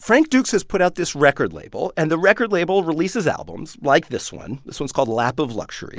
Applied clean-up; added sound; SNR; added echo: none; none; none; none.